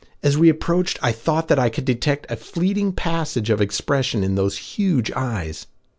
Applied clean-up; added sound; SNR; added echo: none; none; none; none.